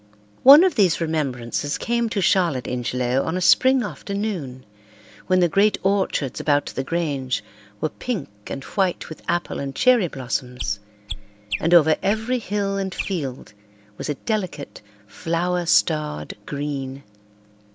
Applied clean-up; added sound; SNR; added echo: none; Chirp, tweet; 12 dB; none.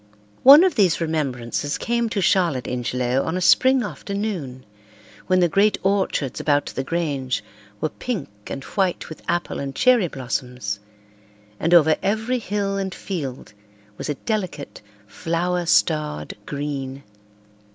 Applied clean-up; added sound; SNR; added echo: none; none; none; none.